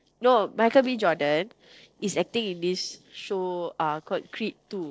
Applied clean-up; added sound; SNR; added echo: neural separator model SepFormer DNS4.